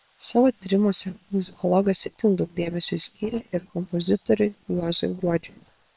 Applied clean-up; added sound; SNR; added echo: neural separator model SepFormer WHAM!.